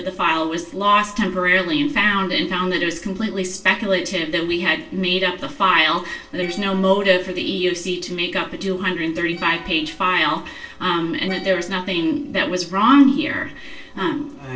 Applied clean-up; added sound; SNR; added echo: neural separator model SepFormer DNS4.